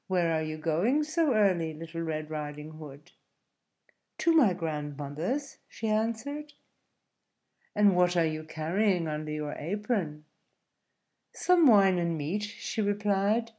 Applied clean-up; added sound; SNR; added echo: none; none; none; none.